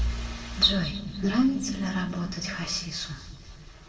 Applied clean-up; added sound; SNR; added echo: neural separator model SepFormer DNS4.